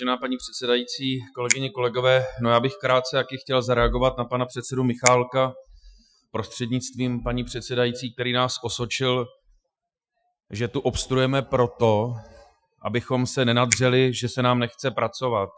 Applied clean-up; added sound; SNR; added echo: classical method Wiener filter.